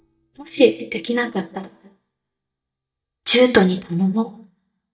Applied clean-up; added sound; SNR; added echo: neural mask model DeepFilterNet 3.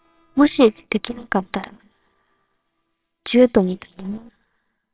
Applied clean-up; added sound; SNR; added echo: neural separator model SepFormer WHAMR!.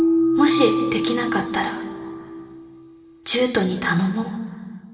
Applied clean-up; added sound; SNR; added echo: none; Keyboard (musical); 1 dB; reverberation time 2.0 s.